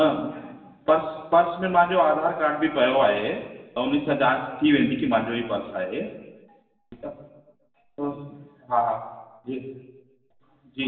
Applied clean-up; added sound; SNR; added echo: none; none; none; reverberation time 1.1 s.